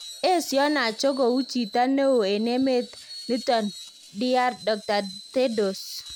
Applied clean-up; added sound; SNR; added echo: none; Screech; 18 dB; none.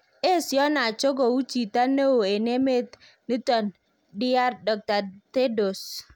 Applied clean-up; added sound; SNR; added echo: none; none; none; none.